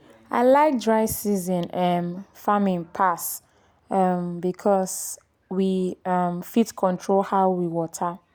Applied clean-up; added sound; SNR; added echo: none; none; none; none.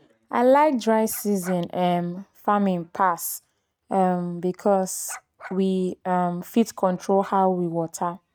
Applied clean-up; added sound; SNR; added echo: neural mask model RNNoise.